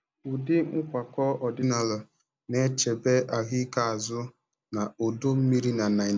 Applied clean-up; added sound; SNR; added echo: none; none; none; none.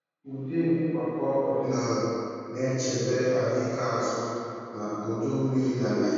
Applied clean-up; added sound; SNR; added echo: none; none; none; reverberation time 2.2 s.